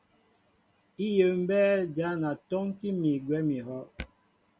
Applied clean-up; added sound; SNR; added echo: none; none; none; none.